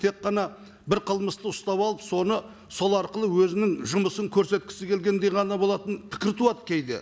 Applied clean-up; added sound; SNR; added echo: none; none; none; none.